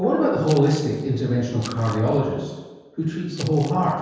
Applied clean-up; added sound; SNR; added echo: none; Crumpling, crinkling; 20 dB; reverberation time 1.2 s.